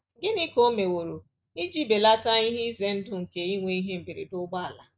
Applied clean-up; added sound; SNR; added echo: neural mask model RNNoise.